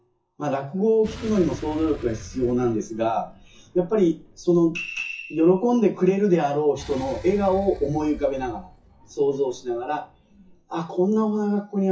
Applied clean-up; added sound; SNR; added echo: classical method WPE with log-MMSE.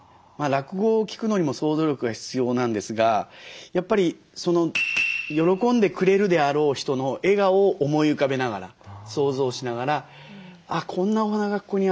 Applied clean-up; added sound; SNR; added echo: none; none; none; none.